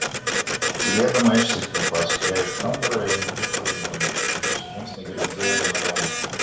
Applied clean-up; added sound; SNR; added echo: none; Printer; -1 dB; reverberation time 0.6 s.